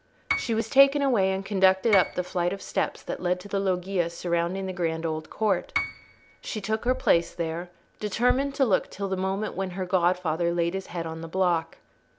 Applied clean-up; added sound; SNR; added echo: none; Piano; 11 dB; none.